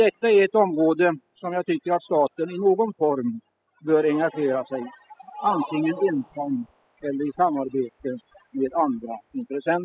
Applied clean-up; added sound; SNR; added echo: classical method spectral subtraction.